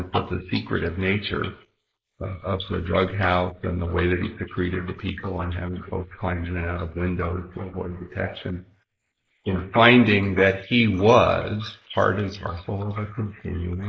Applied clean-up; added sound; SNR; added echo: neural mask model Resemble Enhance denoiser.